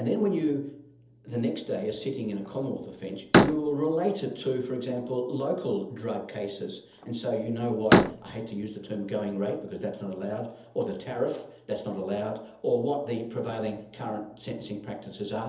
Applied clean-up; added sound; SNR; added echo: none; Slam; -2 dB; reverberation time 0.7 s.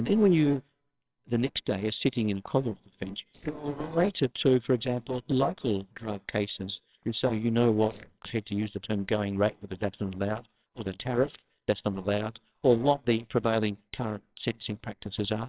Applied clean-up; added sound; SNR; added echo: neural separator model SepFormer WHAMR!.